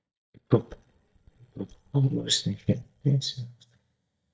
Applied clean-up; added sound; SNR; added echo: neural mask model DeepFilterNet 3.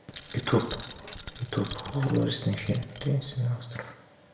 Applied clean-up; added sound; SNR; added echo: none; Coin (dropping); 10 dB; reverberation time 0.8 s.